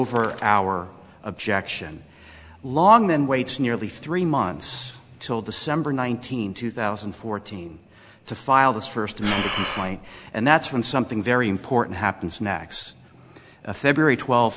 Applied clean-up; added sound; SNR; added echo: none; Breathing; 5 dB; none.